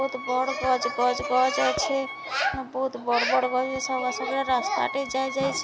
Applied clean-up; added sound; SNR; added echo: none; Wind instrument, woodwind instrument; 12 dB; none.